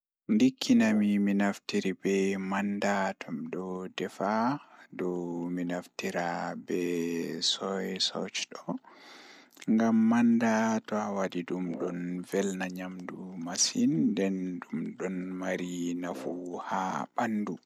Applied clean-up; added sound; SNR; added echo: none; Brass instrument; 17 dB; none.